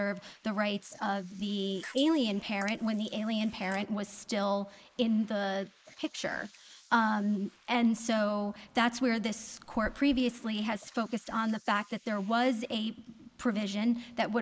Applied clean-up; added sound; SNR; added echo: neural mask model Resemble Enhance denoiser.